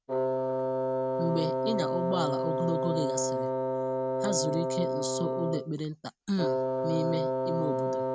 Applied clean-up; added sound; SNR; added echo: none; Wind instrument, woodwind instrument; -4 dB; none.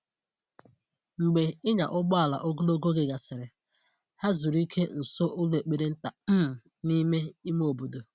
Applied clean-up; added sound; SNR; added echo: none; none; none; none.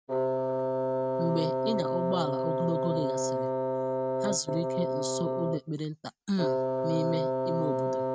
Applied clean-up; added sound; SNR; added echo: neural mask model RNNoise.